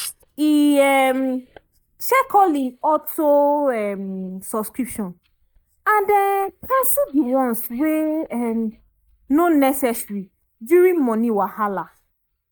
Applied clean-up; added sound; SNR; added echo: neural mask model DeepFilterNet 3.